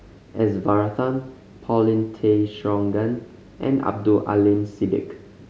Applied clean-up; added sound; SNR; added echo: none; none; none; none.